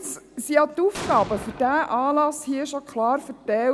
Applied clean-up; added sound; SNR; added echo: none; Explosion; 15 dB; none.